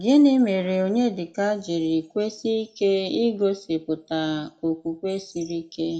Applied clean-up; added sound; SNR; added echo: none; none; none; reverberation time 0.4 s.